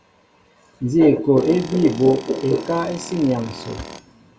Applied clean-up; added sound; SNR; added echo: none; Tools; 16 dB; reverberation time 0.5 s.